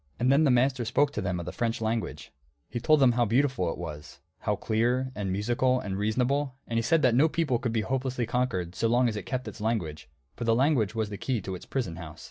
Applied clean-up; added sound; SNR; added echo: none; none; none; none.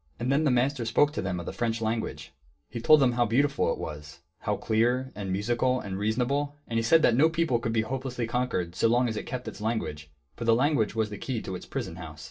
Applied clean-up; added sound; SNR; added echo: none; none; none; reverberation time 0.2 s.